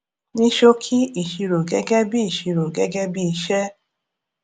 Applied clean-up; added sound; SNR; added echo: none; none; none; none.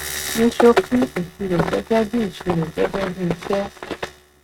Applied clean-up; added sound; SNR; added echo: neural mask model RNNoise.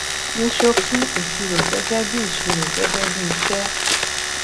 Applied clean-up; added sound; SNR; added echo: none; Domestic sounds, home sounds + Walk, footsteps; -3 dB; none.